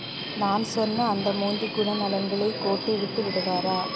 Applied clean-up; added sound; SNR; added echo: none; Subway, metro, underground; 5 dB; none.